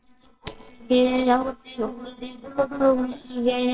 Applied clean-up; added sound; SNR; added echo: neural separator model SepFormer WHAMR!.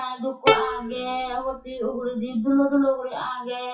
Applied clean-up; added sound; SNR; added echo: classical method WPE with log-MMSE.